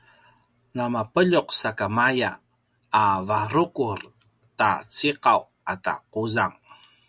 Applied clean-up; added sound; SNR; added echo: none; none; none; none.